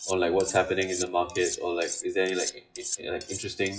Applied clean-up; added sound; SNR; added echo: classical method WPE with log-MMSE.